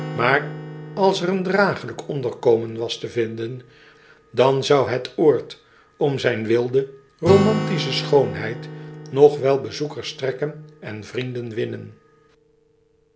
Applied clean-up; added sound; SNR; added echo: none; Acoustic guitar; 11 dB; none.